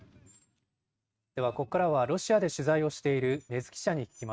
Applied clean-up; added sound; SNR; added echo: neural mask model RNNoise.